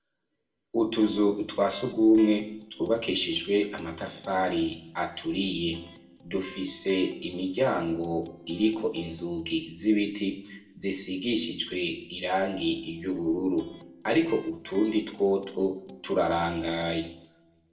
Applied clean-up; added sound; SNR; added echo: neural separator model SepFormer DNS4.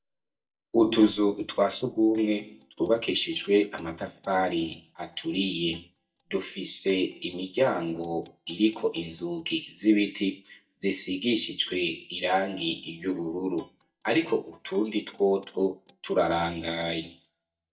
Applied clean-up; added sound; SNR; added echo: neural mask model DeepFilterNet 3.